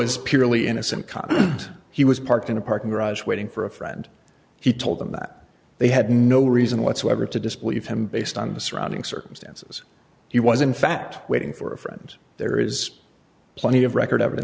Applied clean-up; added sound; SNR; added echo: none; none; none; none.